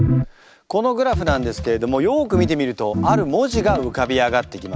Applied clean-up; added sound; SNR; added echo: none; none; none; none.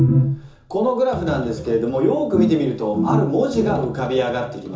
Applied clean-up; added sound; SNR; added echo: none; none; none; reverberation time 0.7 s.